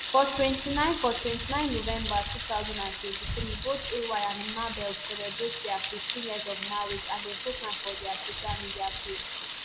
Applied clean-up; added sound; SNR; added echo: none; Thunder; -1 dB; none.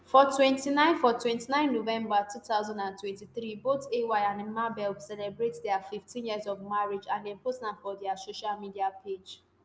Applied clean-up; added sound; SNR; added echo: none; none; none; none.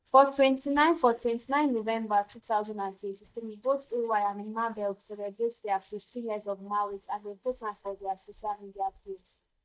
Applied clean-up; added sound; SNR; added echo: neural mask model DeepFilterNet 3.